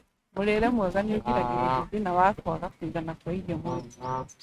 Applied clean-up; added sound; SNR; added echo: neural mask model RNNoise.